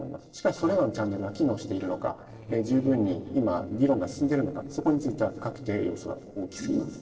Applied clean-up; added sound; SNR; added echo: neural separator model SepFormer DNS4.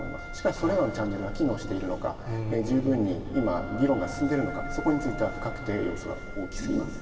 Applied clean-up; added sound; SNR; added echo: none; Wind instrument, woodwind instrument; 15 dB; reverberation time 2.4 s.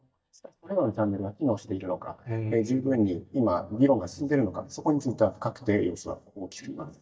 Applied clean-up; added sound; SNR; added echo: neural mask model DeepFilterNet 3.